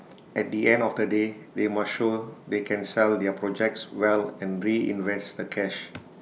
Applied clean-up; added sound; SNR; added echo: none; none; none; none.